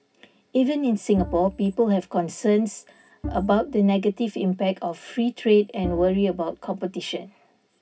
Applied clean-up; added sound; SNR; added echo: none; Bowed string instrument; 15 dB; reverberation time 0.4 s.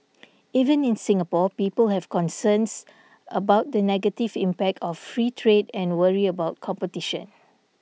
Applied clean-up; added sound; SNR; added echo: none; none; none; none.